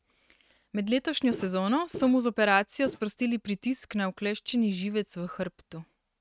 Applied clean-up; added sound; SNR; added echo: neural mask model RNNoise.